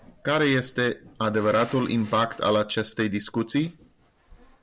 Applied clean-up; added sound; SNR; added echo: none; none; none; none.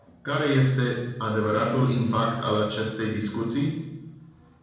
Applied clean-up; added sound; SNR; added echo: none; none; none; reverberation time 0.9 s.